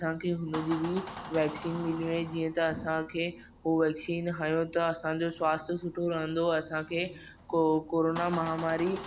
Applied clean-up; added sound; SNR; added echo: none; Door; 15 dB; none.